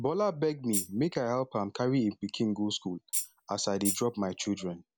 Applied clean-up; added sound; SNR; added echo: none; Tambourine; 6 dB; none.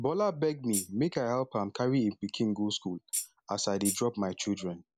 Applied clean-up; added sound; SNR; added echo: neural mask model Resemble Enhance denoiser.